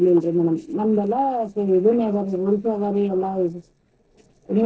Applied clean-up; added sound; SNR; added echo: neural separator model SepFormer DNS4.